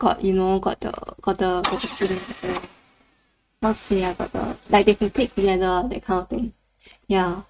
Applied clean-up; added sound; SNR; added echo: neural mask model RNNoise.